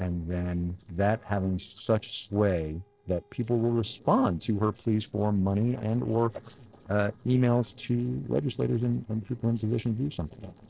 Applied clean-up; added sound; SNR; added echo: neural separator model SepFormer DNS4.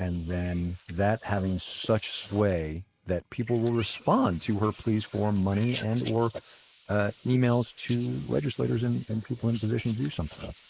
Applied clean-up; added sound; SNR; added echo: neural mask model Resemble Enhance denoiser.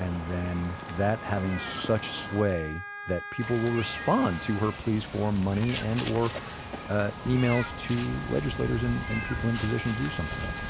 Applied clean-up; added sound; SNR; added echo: none; Wind instrument, woodwind instrument + Meow; 8 dB; none.